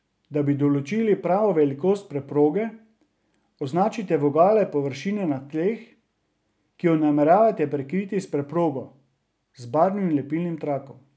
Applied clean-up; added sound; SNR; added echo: none; none; none; none.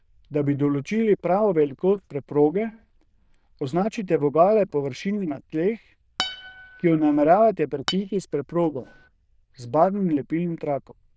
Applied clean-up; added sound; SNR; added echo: neural diffusion model UNIVERSE++.